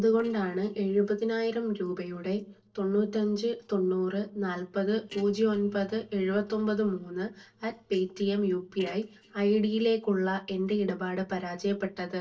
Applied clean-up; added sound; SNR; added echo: neural separator model SepFormer DNS4.